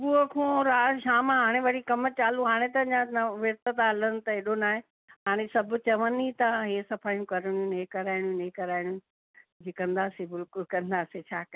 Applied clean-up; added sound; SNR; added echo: none; none; none; none.